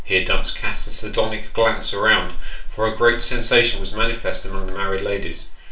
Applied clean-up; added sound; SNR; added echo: none; none; none; reverberation time 0.3 s.